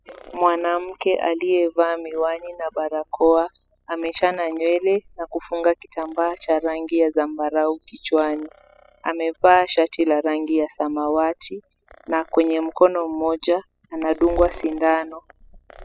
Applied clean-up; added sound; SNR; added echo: classical method spectral subtraction.